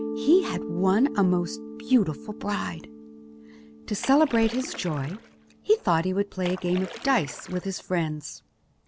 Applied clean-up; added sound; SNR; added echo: none; Mallet percussion + Splash, splatter; 12 dB; none.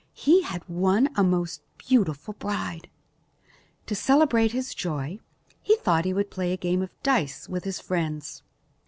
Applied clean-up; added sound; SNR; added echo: none; none; none; none.